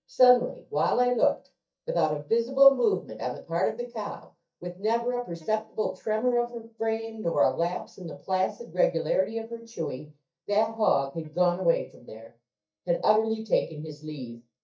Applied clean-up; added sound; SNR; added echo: neural mask model DeepFilterNet 3.